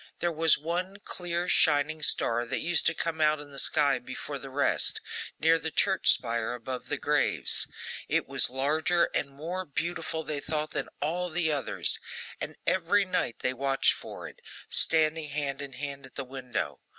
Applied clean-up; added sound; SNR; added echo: none; none; none; none.